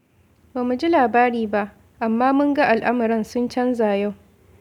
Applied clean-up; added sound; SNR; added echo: none; none; none; none.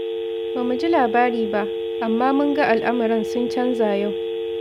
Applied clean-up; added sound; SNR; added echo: none; Telephone; 3 dB; none.